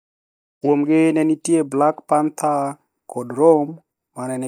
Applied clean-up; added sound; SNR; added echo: neural mask model DeepFilterNet 3.